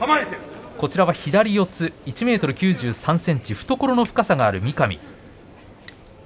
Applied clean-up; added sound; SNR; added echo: none; none; none; none.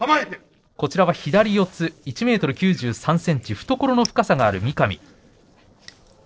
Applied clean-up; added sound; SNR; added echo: neural separator model SepFormer DNS4.